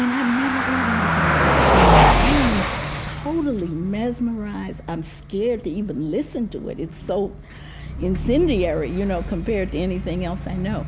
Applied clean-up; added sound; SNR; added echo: none; Car passing by; -2 dB; none.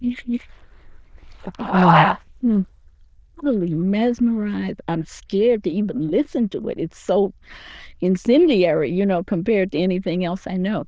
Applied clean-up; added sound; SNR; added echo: neural diffusion model UNIVERSE++.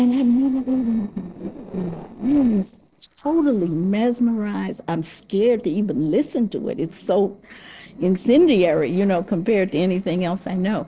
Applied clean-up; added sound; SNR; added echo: neural separator model SepFormer DNS4.